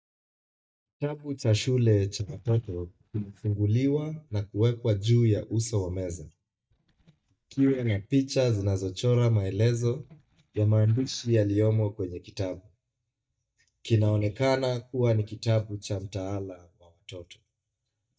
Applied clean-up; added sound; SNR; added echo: neural mask model DeepFilterNet 3.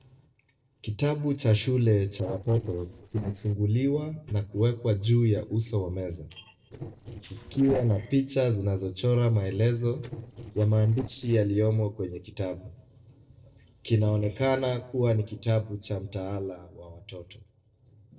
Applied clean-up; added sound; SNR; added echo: neural separator model SepFormer DNS4.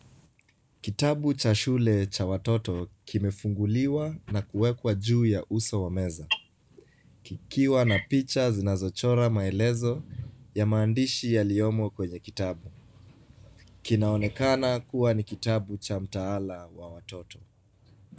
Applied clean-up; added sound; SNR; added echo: none; none; none; none.